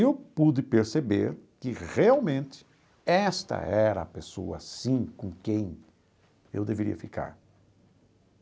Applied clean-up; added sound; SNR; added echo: none; none; none; none.